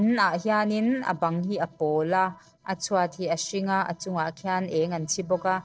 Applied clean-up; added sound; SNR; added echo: neural separator model SepFormer DNS4.